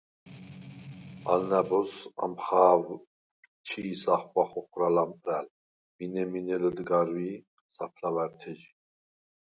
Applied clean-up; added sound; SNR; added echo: none; Strum; 15 dB; none.